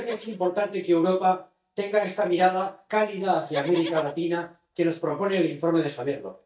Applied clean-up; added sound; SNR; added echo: neural mask model DeepFilterNet 3.